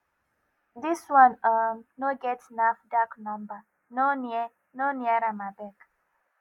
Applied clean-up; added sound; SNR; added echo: neural mask model Resemble Enhance denoiser.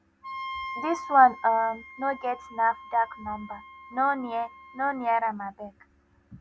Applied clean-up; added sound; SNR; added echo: none; Wind instrument, woodwind instrument; 15 dB; none.